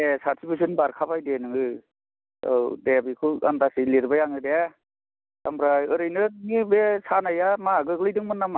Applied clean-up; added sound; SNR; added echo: none; none; none; none.